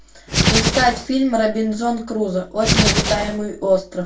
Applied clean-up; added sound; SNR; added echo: none; Hands; -2 dB; reverberation time 0.2 s.